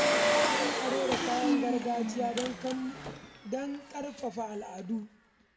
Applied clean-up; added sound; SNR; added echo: none; Engine; -3 dB; reverberation time 0.6 s.